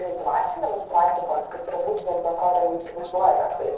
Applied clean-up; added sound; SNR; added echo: neural separator model SepFormer DNS4.